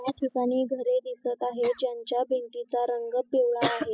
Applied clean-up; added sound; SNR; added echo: classical method spectral subtraction.